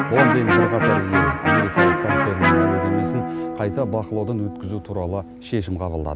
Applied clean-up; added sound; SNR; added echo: none; Electric guitar; -2 dB; none.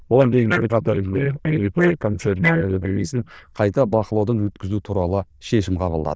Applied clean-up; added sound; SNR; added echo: neural diffusion model UNIVERSE++.